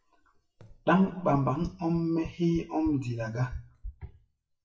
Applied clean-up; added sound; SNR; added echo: classical method WPE with log-MMSE.